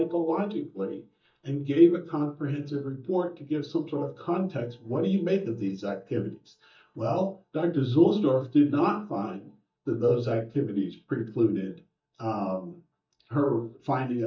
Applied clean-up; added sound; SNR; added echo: neural mask model DeepFilterNet 3.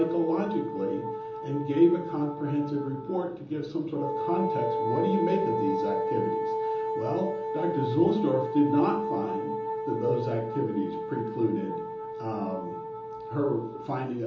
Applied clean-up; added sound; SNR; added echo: none; Wind instrument, woodwind instrument; 3 dB; reverberation time 1.2 s.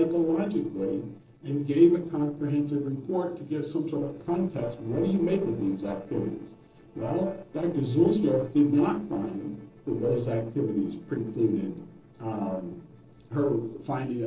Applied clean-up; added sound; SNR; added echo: neural separator model SepFormer DNS4.